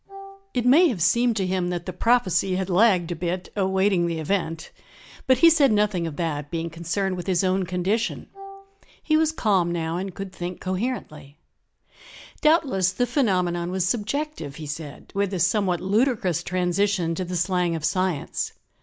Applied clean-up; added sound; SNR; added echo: none; Wind instrument, woodwind instrument; 16 dB; none.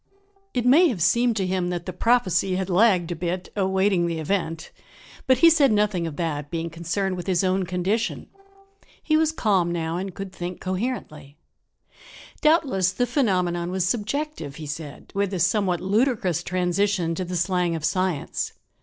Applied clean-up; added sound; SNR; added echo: neural separator model SepFormer DNS4.